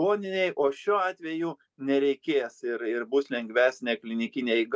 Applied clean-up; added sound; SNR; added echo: none; none; none; none.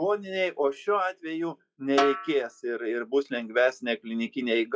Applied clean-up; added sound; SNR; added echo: classical method log-MMSE.